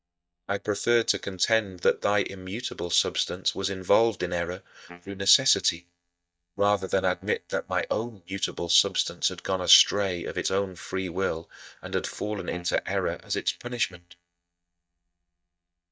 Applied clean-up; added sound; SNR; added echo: neural mask model DeepFilterNet 3.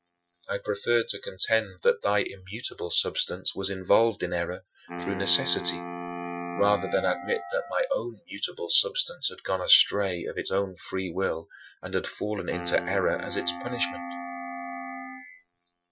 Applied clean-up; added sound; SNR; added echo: classical method Wiener filter.